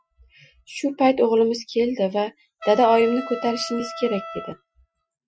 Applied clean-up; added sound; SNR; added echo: classical method Wiener filter.